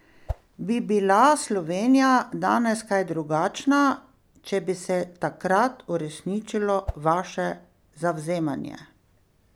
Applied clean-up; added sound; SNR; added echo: none; Whoosh, swoosh, swish; 9 dB; none.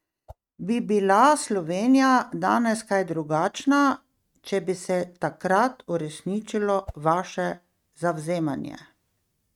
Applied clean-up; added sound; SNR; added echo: neural mask model RNNoise.